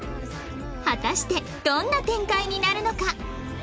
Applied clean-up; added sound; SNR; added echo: none; none; none; none.